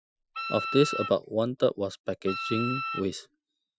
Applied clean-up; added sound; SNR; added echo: classical method Wiener filter.